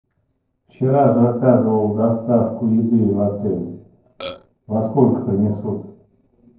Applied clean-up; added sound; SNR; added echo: neural separator model SepFormer DNS4.